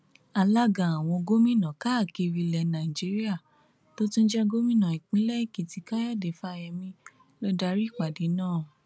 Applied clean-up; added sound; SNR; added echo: none; none; none; none.